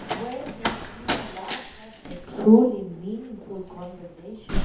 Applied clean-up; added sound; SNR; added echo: none; Slam; 7 dB; reverberation time 0.6 s.